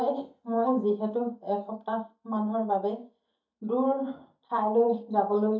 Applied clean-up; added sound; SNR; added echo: neural mask model DeepFilterNet 3.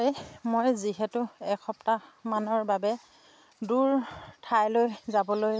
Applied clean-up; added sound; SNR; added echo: none; none; none; none.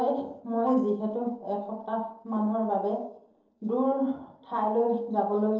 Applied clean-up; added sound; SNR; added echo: neural separator model SepFormer DNS4.